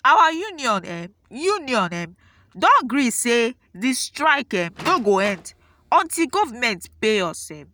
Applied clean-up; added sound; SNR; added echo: none; Door; 18 dB; none.